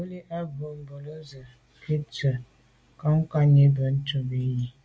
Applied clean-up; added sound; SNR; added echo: none; none; none; none.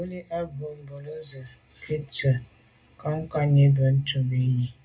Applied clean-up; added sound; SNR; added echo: none; none; none; reverberation time 0.2 s.